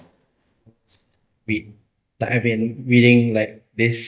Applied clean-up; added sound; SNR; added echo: neural mask model DeepFilterNet 3.